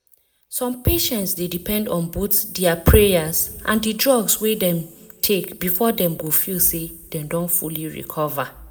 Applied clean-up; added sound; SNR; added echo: none; none; none; reverberation time 1.3 s.